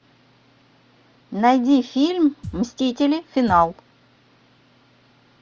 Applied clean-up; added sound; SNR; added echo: none; Thump, thud; 17 dB; none.